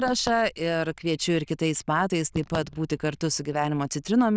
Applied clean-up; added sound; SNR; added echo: neural diffusion model UNIVERSE++.